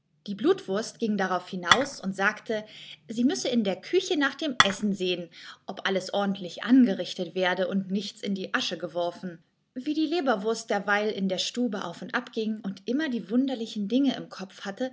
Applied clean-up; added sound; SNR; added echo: none; Dishes, pots, and pans / Chink, clink; -3 dB; none.